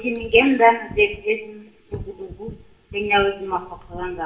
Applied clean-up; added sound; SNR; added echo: none; Fire; 18 dB; reverberation time 0.7 s.